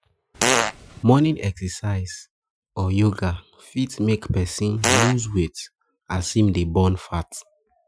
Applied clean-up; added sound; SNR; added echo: classical method Wiener filter.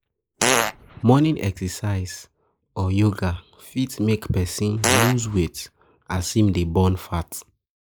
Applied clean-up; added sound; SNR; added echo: neural mask model Resemble Enhance denoiser.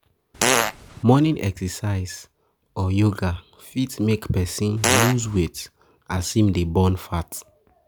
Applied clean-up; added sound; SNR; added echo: none; Fart; -1 dB; none.